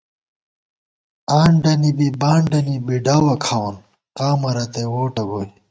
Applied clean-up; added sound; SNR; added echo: neural mask model RNNoise.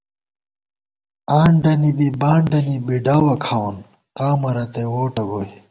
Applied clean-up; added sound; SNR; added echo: none; Tambourine; 17 dB; none.